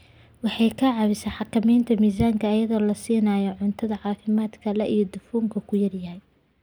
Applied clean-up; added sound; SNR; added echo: none; none; none; none.